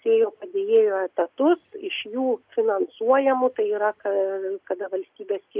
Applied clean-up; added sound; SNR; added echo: none; none; none; none.